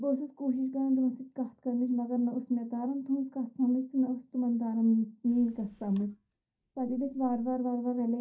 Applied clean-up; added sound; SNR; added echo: neural mask model DeepFilterNet 3.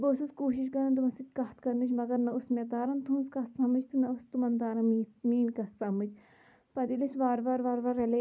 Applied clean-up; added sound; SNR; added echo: none; none; none; none.